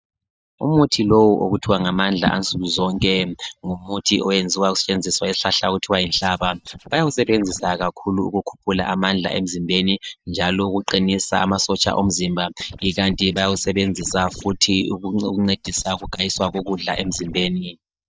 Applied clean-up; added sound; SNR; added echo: neural mask model DeepFilterNet 3.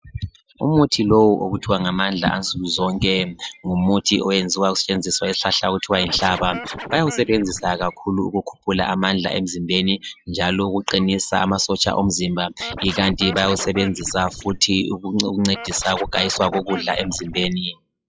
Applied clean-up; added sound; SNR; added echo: classical method log-MMSE.